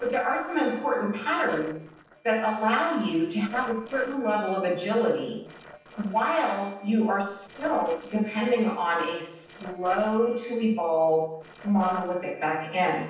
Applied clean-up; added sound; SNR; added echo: neural separator model SepFormer DNS4.